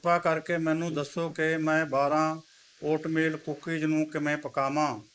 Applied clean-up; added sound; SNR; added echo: neural mask model Resemble Enhance denoiser.